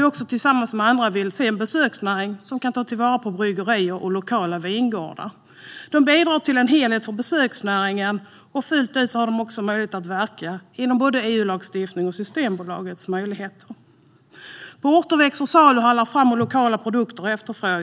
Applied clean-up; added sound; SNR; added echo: none; none; none; none.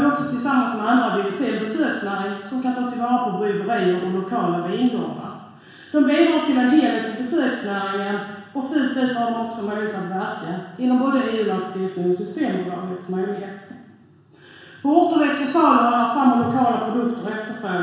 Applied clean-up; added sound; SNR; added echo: none; none; none; reverberation time 1.1 s.